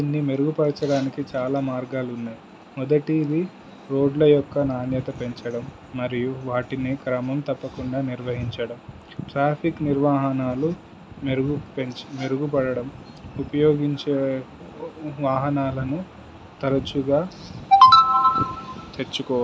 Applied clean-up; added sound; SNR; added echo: none; none; none; none.